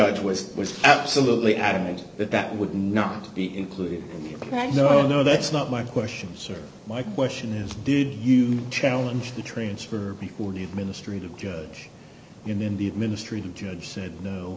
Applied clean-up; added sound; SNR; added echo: none; none; none; none.